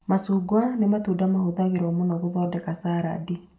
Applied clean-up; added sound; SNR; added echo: none; none; none; reverberation time 0.4 s.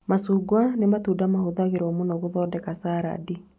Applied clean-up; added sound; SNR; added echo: none; none; none; none.